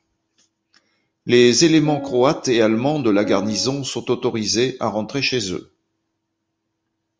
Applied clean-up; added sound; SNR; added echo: none; Piano; 10 dB; none.